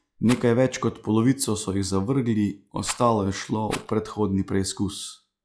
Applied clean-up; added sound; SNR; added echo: classical method log-MMSE.